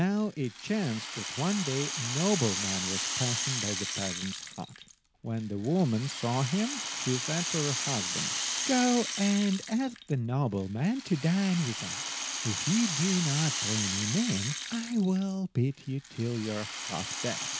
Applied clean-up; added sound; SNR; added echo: none; Rattle (instrument); 5 dB; none.